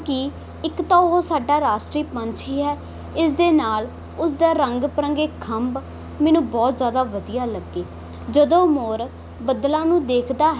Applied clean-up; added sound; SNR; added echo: none; none; none; none.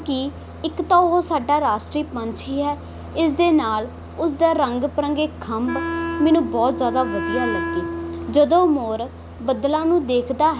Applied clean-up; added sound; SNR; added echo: none; Wind instrument, woodwind instrument; 6 dB; none.